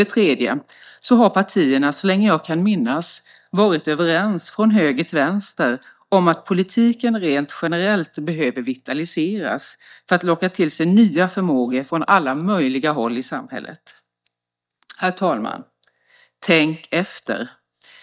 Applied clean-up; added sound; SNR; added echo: neural mask model DeepFilterNet 3.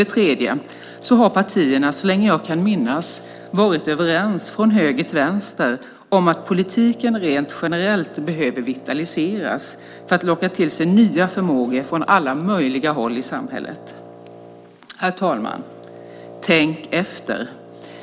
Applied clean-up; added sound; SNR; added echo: none; Wind instrument, woodwind instrument; 20 dB; none.